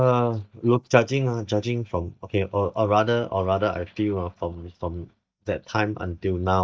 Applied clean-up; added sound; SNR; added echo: neural mask model DeepFilterNet 3.